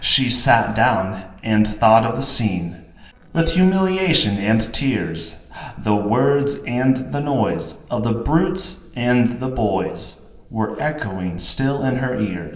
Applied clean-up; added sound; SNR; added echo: neural separator model SepFormer DNS4.